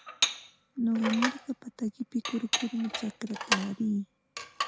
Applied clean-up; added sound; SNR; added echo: none; Dishes, pots, and pans; 2 dB; none.